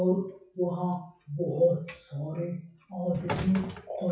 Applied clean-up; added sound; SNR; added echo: classical method WPE with log-MMSE.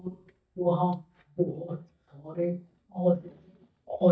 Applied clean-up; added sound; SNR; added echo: neural mask model DeepFilterNet 3.